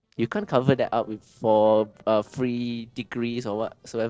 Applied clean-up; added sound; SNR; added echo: neural separator model SepFormer DNS4.